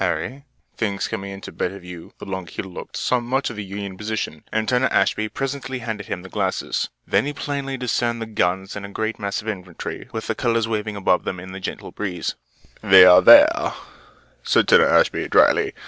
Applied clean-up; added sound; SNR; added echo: none; none; none; none.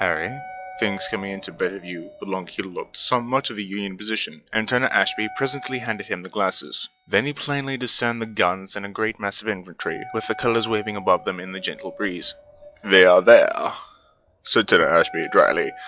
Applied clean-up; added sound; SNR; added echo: classical method log-MMSE.